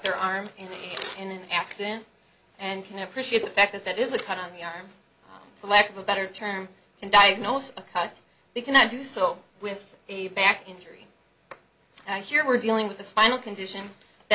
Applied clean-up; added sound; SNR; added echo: none; none; none; none.